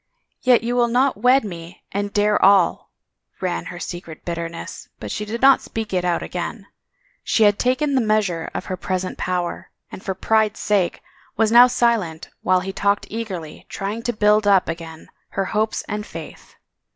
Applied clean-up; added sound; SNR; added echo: none; none; none; none.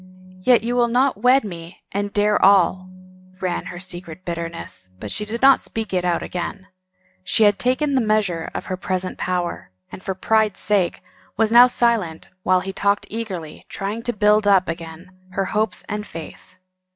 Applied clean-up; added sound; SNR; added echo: neural mask model RNNoise.